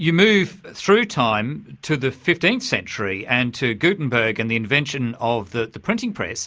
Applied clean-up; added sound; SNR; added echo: none; none; none; none.